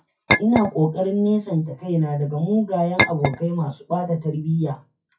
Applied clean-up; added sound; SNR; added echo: classical method WPE with log-MMSE.